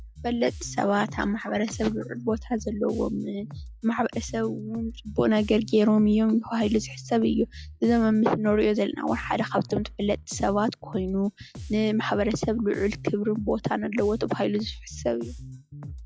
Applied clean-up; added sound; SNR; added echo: classical method log-MMSE.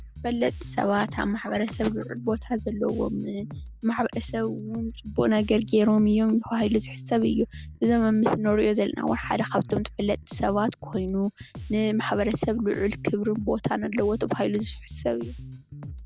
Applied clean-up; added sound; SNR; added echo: none; Bass guitar; 14 dB; none.